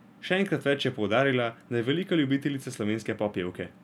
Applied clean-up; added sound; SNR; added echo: none; none; none; none.